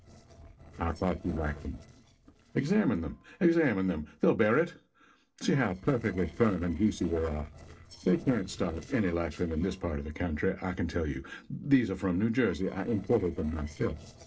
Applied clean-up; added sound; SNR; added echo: neural separator model SepFormer DNS4.